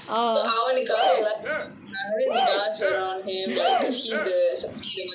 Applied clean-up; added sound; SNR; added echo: none; Cheering; 2 dB; none.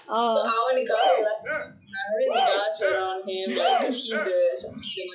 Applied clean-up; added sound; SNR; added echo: classical method log-MMSE.